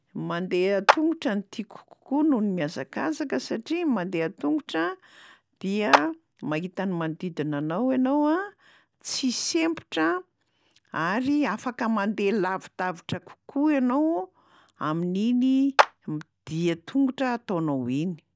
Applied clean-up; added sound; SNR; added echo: none; Clapping; 1 dB; none.